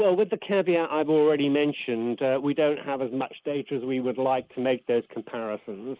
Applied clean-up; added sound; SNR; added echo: neural mask model Resemble Enhance denoiser.